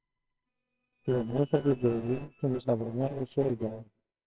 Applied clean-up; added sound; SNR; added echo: neural separator model SepFormer WHAMR!.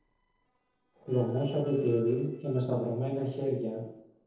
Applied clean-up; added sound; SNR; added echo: neural separator model SepFormer DNS4.